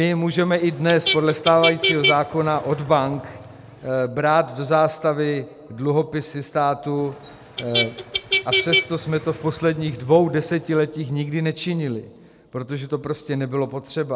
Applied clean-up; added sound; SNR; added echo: none; Motor vehicle (road); 5 dB; none.